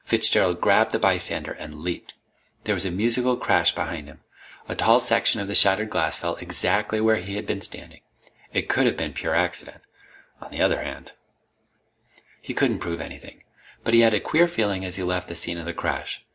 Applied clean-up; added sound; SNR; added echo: none; none; none; none.